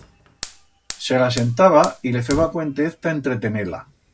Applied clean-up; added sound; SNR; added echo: none; Fire; 17 dB; none.